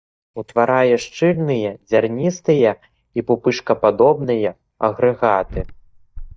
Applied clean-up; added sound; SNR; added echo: neural mask model DeepFilterNet 3.